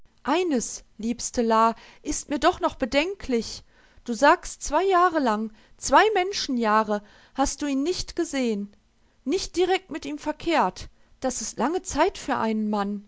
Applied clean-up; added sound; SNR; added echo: none; none; none; none.